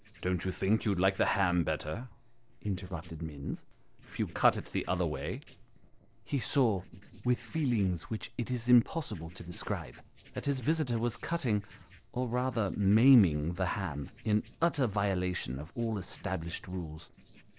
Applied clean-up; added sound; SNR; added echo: neural separator model SepFormer DNS4.